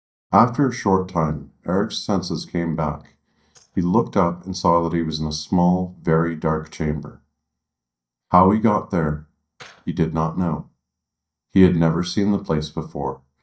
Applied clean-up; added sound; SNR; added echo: neural mask model DeepFilterNet 3.